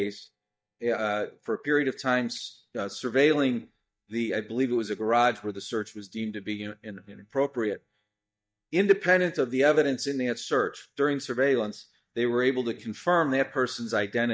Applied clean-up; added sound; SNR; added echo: neural mask model DeepFilterNet 3.